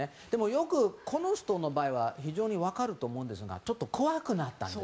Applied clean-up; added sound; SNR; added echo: none; none; none; none.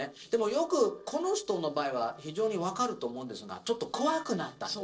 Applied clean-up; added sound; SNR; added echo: neural separator model SepFormer DNS4.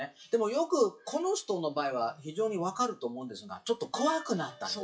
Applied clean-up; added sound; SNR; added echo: classical method WPE with log-MMSE.